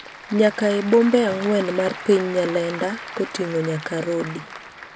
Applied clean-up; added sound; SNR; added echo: none; Applause / Crowd; 13 dB; none.